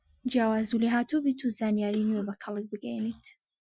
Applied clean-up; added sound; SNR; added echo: classical method Wiener filter.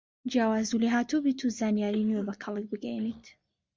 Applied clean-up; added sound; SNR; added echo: neural mask model DeepFilterNet 3.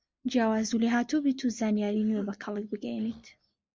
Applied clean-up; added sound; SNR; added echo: neural mask model Resemble Enhance denoiser.